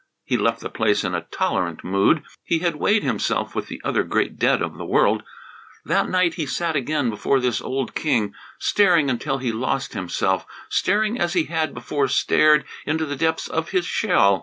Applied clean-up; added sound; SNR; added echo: none; none; none; none.